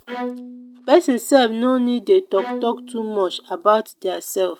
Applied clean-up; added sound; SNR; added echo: neural mask model RNNoise.